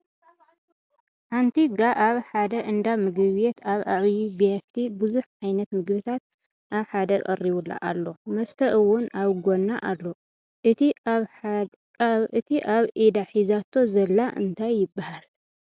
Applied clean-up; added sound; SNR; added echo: none; none; none; none.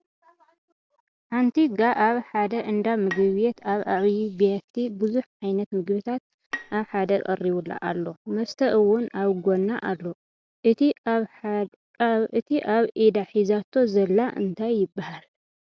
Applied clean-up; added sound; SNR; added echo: none; Bowed string instrument; 17 dB; none.